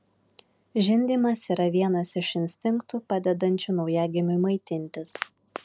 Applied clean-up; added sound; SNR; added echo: none; none; none; none.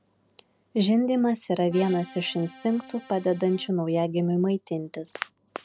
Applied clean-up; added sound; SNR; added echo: none; Accordion; 19 dB; none.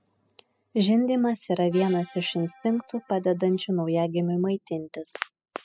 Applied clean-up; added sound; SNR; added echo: classical method spectral subtraction.